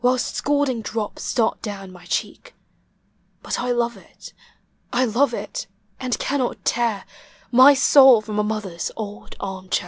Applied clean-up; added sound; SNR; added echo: none; none; none; none.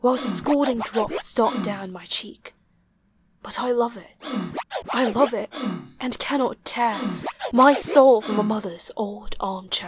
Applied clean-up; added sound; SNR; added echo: none; Scratching (performance technique); 9 dB; none.